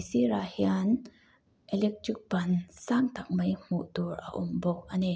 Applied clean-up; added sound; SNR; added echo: none; none; none; none.